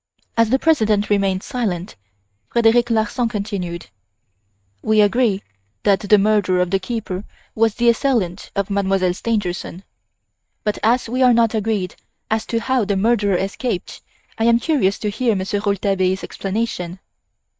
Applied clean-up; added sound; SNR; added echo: neural mask model RNNoise.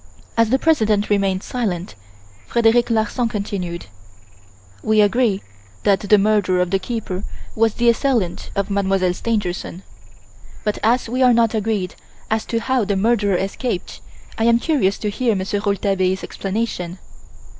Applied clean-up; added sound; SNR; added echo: none; Frog; 12 dB; none.